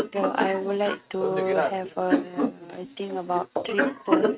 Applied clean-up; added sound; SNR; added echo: neural mask model RNNoise.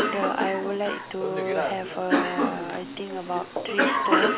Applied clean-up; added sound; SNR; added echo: none; Cough; -3 dB; none.